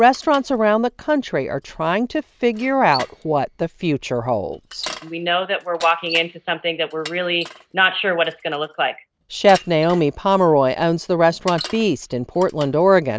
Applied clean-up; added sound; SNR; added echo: none; Bicycle; 19 dB; none.